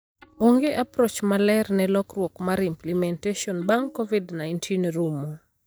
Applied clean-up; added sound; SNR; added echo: neural mask model DeepFilterNet 3.